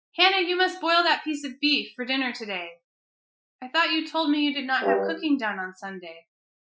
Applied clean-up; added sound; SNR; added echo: classical method Wiener filter.